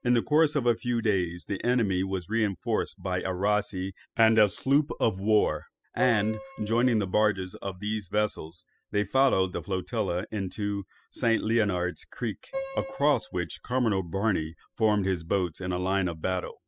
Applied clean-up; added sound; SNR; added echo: classical method spectral subtraction.